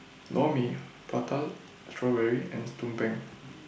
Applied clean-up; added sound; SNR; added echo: none; none; none; none.